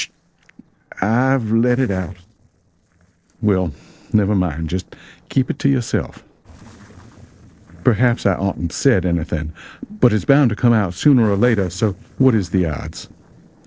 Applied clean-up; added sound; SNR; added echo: neural separator model SepFormer DNS4.